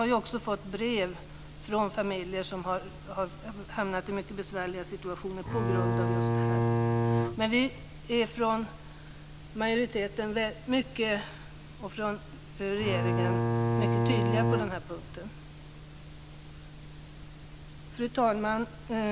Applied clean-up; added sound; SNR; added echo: none; Bowed string instrument; -4 dB; none.